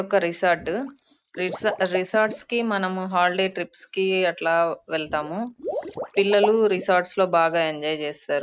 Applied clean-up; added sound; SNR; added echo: neural mask model Resemble Enhance denoiser.